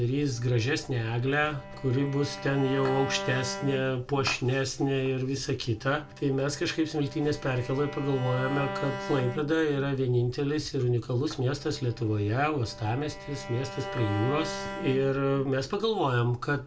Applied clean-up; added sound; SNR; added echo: none; Bowed string instrument; 12 dB; reverberation time 0.2 s.